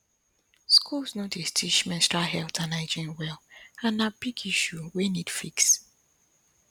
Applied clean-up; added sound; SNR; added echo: none; none; none; none.